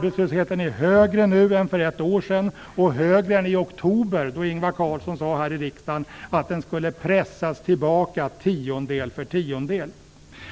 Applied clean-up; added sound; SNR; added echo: none; none; none; none.